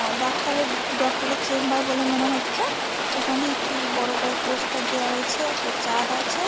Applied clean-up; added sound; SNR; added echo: none; Rain; -2 dB; none.